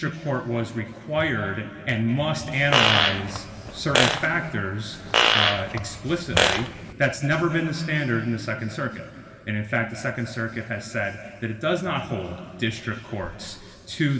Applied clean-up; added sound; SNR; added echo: none; Fart; -3 dB; reverberation time 2.5 s.